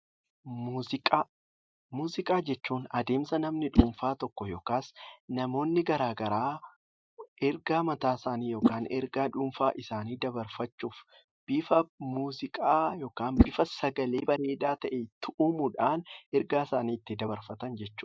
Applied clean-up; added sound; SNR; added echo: neural mask model Resemble Enhance denoiser.